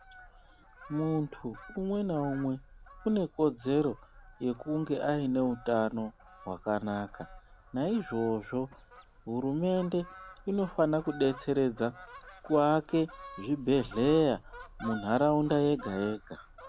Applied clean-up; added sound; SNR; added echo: none; Fowl; 19 dB; none.